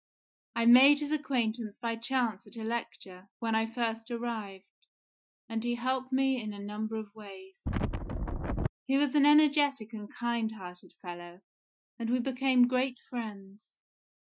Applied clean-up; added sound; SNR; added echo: classical method Wiener filter.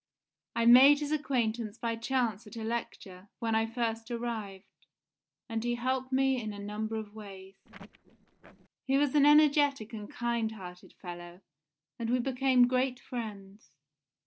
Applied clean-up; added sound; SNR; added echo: neural separator model SepFormer DNS4.